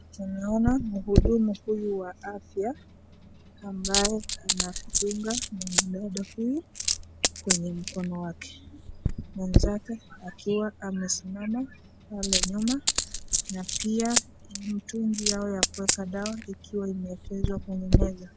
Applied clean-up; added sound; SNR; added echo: none; Coin (dropping); -1 dB; none.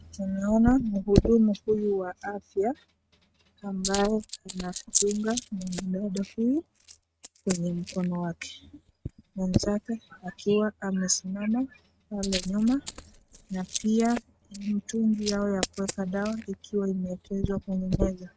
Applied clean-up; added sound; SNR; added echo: neural mask model RNNoise.